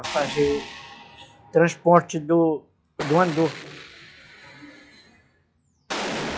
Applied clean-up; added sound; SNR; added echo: classical method log-MMSE.